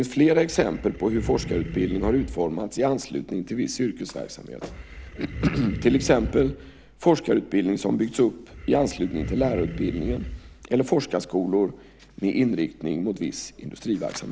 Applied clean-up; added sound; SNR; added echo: none; Animal; 10 dB; none.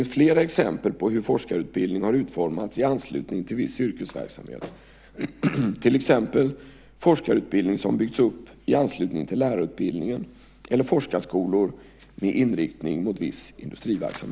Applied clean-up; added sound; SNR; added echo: none; none; none; none.